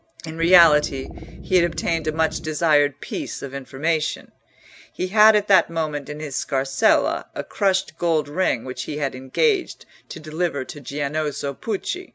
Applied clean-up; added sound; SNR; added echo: none; Wind instrument, woodwind instrument; 12 dB; none.